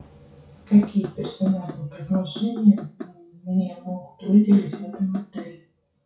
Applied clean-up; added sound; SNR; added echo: classical method WPE with log-MMSE.